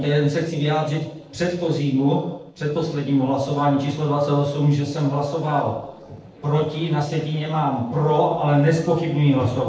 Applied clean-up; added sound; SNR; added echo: neural separator model SepFormer DNS4.